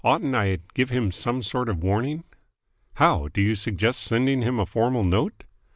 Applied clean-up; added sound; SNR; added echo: none; none; none; none.